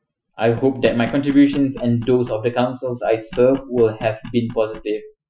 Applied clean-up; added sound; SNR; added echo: classical method Wiener filter.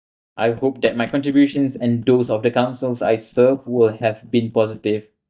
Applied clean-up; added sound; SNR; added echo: neural mask model DeepFilterNet 3.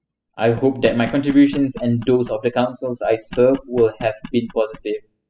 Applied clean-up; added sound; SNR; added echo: classical method spectral subtraction.